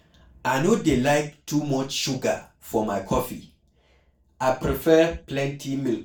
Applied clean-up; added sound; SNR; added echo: none; none; none; reverberation time 0.3 s.